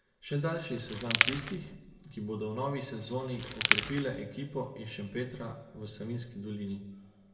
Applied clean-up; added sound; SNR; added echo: none; Crackle; -4 dB; reverberation time 0.3 s.